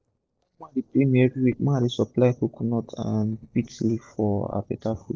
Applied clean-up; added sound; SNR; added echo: neural separator model SepFormer DNS4.